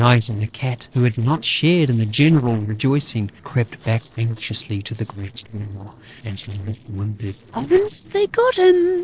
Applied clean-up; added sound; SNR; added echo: neural separator model SepFormer DNS4.